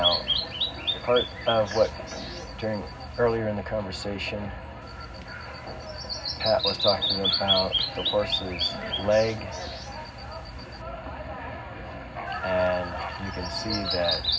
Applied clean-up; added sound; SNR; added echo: none; Bird vocalization, bird call, bird song; 4 dB; reverberation time 0.4 s.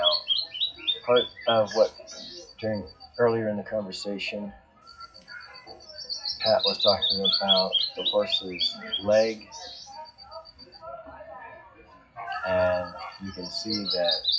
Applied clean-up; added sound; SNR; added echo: classical method WPE with log-MMSE.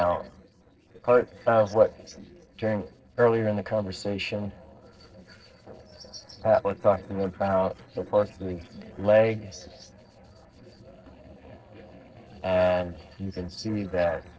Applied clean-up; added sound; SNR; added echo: neural separator model SepFormer DNS4.